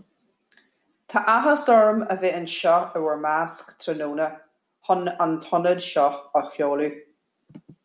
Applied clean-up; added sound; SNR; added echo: none; none; none; none.